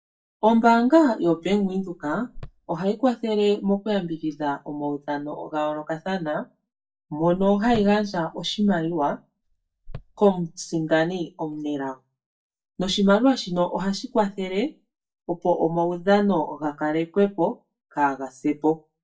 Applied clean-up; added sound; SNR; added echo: neural mask model DeepFilterNet 3.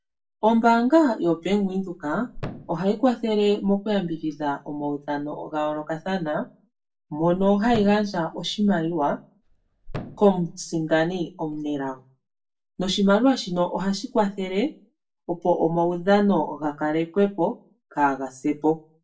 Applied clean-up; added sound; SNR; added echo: none; Thump, thud; 15 dB; reverberation time 0.2 s.